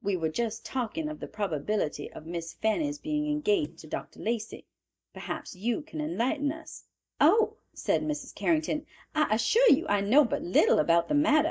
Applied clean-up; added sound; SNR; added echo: neural mask model DeepFilterNet 3.